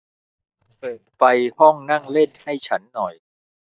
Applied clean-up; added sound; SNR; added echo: neural mask model DeepFilterNet 3.